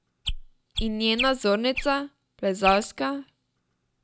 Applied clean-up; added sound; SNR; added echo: none; Chirp, tweet; 7 dB; none.